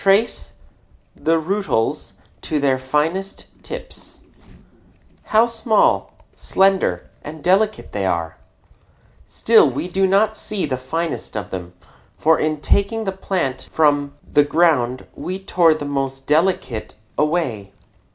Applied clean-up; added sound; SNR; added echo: none; none; none; none.